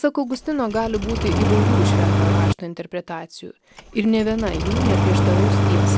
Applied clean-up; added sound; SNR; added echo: none; Engine starting; -5 dB; none.